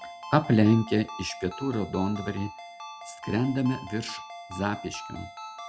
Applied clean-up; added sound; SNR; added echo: none; Ringtone; 13 dB; none.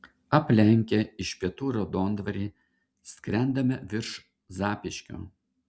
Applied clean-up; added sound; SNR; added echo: none; none; none; none.